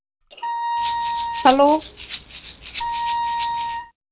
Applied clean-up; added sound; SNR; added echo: none; Wind instrument, woodwind instrument + Rattle (instrument); 2 dB; none.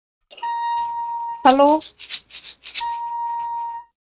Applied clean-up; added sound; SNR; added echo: neural mask model RNNoise.